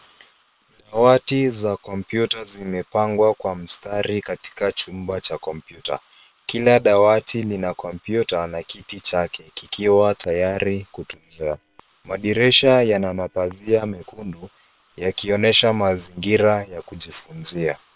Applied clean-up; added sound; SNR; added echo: neural separator model SepFormer WHAM!.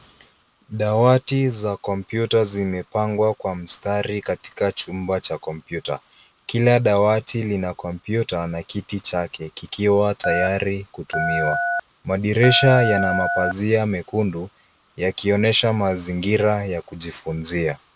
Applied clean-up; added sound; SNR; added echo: none; Telephone; 3 dB; none.